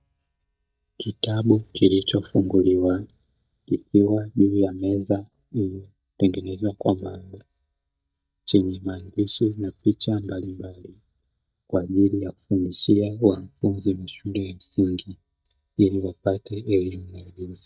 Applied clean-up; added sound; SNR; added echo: neural mask model DeepFilterNet 3.